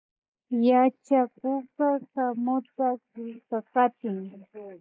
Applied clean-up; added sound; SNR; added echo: neural mask model Resemble Enhance denoiser.